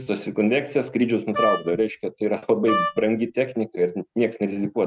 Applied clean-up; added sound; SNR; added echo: neural mask model RNNoise.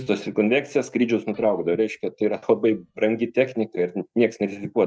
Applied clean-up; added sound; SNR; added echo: neural mask model DeepFilterNet 3.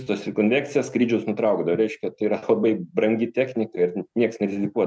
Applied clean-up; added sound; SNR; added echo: none; none; none; none.